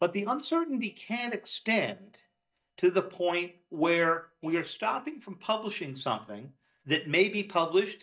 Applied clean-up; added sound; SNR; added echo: neural mask model DeepFilterNet 3.